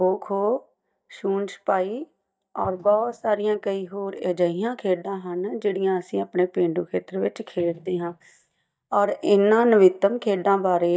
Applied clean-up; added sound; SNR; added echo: neural mask model DeepFilterNet 3.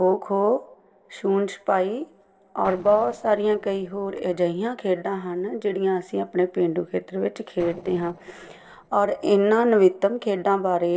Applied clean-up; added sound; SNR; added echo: neural separator model SepFormer DNS4.